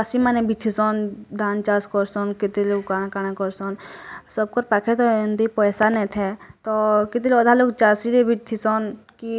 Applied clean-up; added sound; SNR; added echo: none; none; none; none.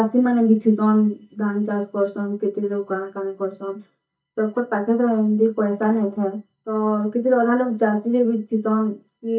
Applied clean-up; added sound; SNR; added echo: neural mask model DeepFilterNet 3.